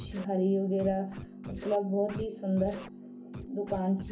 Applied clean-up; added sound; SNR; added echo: none; Scratching (performance technique); 14 dB; reverberation time 0.3 s.